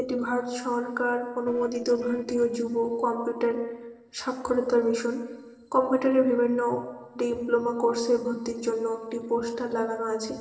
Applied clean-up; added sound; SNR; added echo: neural separator model SepFormer DNS4.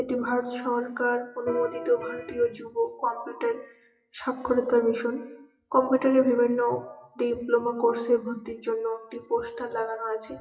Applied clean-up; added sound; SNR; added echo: classical method WPE with log-MMSE.